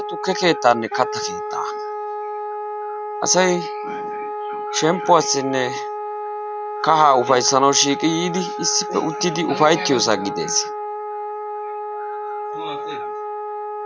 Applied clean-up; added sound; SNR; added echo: none; Wind instrument, woodwind instrument; 6 dB; none.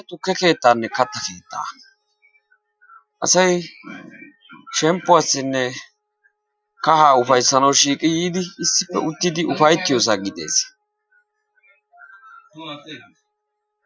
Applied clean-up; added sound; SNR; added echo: classical method Wiener filter.